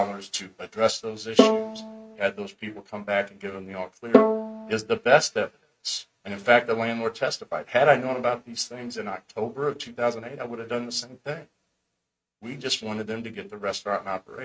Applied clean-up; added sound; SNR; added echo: neural mask model RNNoise.